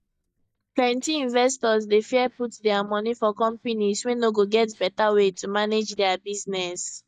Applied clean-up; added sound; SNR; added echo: neural mask model DeepFilterNet 3.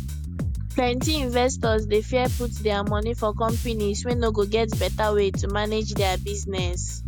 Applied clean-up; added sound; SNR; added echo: none; Bass guitar; 3 dB; none.